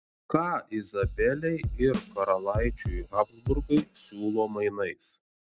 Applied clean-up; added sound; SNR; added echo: neural mask model RNNoise.